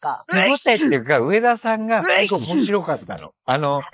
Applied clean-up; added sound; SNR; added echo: neural mask model Resemble Enhance denoiser.